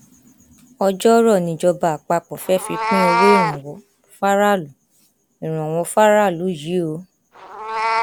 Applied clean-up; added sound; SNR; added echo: none; Meow; 6 dB; none.